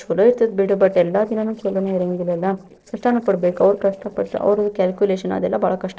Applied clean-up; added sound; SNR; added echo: neural separator model SepFormer DNS4.